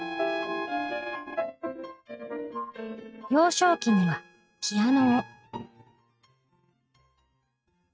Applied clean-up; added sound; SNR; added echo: neural mask model RNNoise.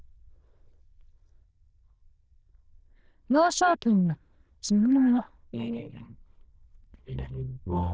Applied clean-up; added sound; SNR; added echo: neural diffusion model UNIVERSE++.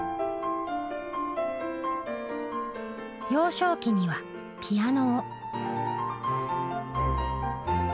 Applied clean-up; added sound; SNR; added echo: none; none; none; none.